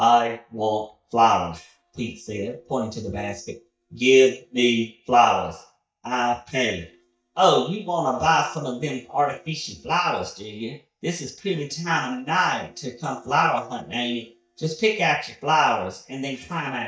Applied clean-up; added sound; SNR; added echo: neural mask model DeepFilterNet 3.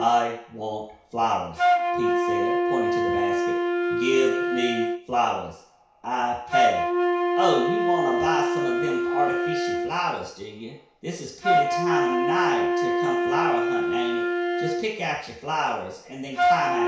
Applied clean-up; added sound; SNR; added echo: none; Wind instrument, woodwind instrument; -3 dB; reverberation time 0.6 s.